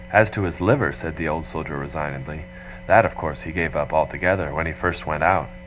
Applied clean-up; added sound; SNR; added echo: none; none; none; none.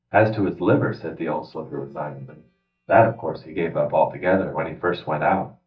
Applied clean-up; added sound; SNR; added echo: neural mask model DeepFilterNet 3.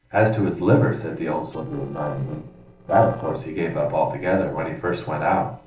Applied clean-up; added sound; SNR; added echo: neural separator model SepFormer DNS4.